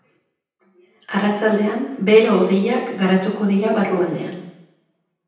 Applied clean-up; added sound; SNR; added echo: none; none; none; reverberation time 0.9 s.